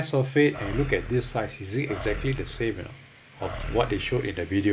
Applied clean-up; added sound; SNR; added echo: none; Animal; 10 dB; none.